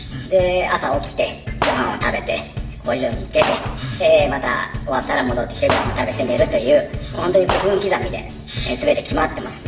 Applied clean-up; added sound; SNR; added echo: none; Gunshot, gunfire; 11 dB; reverberation time 1.0 s.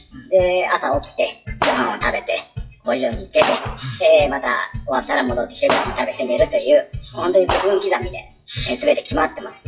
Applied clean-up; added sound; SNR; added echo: classical method WPE with log-MMSE.